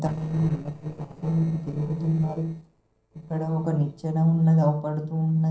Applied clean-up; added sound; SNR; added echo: neural separator model SepFormer DNS4.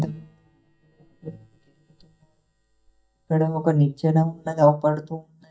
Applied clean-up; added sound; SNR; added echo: neural mask model DeepFilterNet 3.